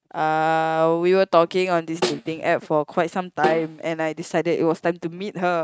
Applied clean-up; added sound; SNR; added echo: neural mask model RNNoise.